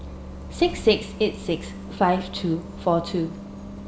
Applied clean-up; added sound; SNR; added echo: none; Bus; 11 dB; reverberation time 2.0 s.